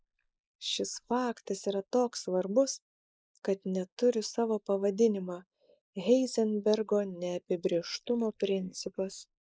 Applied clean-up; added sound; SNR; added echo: neural mask model Resemble Enhance denoiser.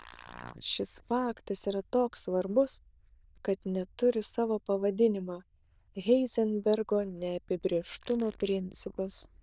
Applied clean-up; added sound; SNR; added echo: neural diffusion model UNIVERSE++.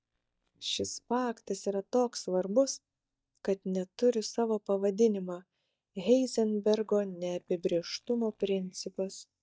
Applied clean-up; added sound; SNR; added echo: neural mask model DeepFilterNet 3.